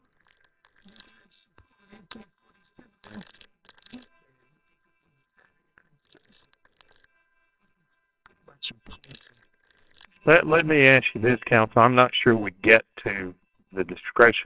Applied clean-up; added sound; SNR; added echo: neural separator model SepFormer WHAMR!.